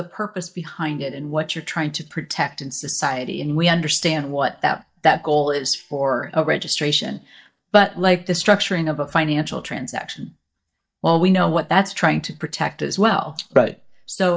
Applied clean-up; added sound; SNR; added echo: neural mask model DeepFilterNet 3.